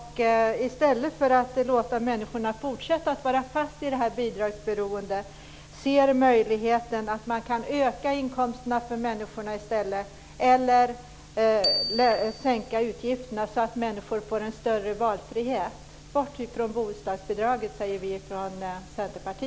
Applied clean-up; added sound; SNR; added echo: none; Bicycle bell; 9 dB; none.